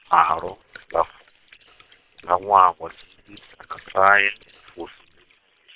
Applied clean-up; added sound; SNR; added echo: neural separator model SepFormer WHAM!.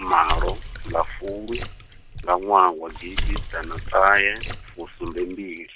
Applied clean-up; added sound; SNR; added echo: none; Water / Splash, splatter; 6 dB; none.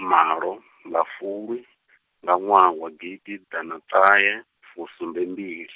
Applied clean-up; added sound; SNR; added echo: none; none; none; none.